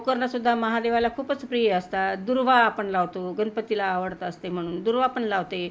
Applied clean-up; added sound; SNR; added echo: none; none; none; none.